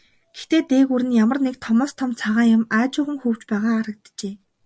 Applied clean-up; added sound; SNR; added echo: none; none; none; none.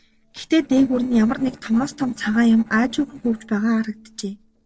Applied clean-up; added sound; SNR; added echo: neural separator model SepFormer DNS4.